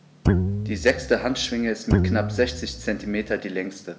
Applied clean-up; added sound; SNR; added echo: none; Guitar; 0 dB; none.